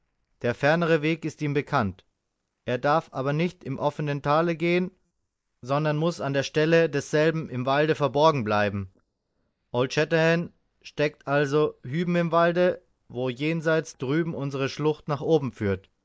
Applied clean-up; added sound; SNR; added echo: neural mask model Resemble Enhance denoiser.